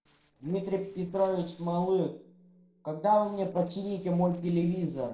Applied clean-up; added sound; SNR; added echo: neural separator model SepFormer DNS4.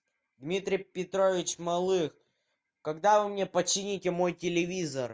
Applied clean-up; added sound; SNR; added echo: none; none; none; none.